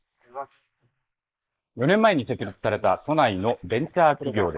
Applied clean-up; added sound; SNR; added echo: neural mask model Resemble Enhance denoiser.